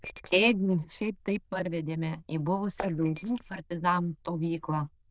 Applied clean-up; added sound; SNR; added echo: neural diffusion model UNIVERSE++.